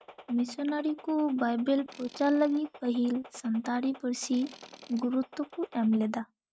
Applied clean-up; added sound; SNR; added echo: neural mask model RNNoise.